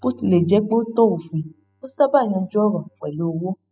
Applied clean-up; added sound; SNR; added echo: classical method spectral subtraction.